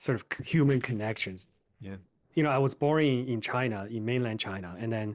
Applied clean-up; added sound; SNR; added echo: neural separator model SepFormer DNS4.